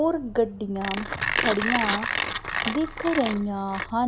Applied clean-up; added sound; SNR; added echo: none; Mechanisms; 2 dB; none.